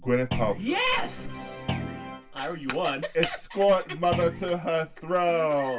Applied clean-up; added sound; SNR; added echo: none; Thump, thud; 7 dB; reverberation time 0.2 s.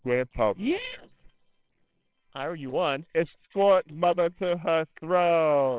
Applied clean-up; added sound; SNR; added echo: neural separator model SepFormer WHAMR!.